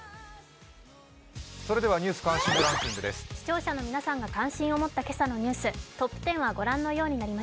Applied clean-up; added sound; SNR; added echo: none; none; none; none.